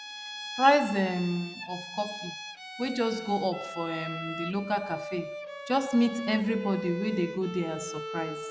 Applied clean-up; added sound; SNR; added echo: none; Bowed string instrument; 10 dB; none.